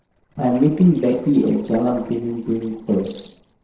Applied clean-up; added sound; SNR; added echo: neural separator model SepFormer DNS4.